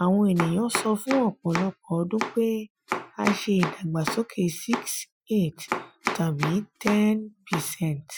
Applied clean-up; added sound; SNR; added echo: classical method Wiener filter.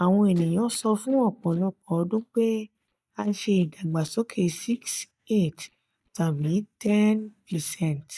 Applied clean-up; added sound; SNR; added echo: neural mask model DeepFilterNet 3.